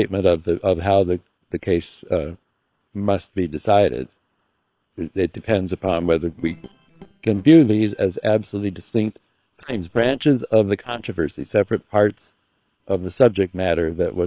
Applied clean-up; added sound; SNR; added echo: neural separator model SepFormer WHAM!.